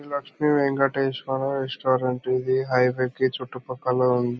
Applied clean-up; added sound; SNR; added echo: none; none; none; none.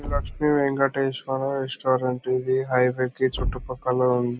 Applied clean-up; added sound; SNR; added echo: none; Thump, thud; 11 dB; none.